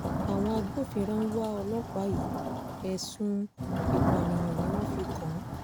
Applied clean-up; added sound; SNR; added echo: none; Thunder / Rain; 0 dB; none.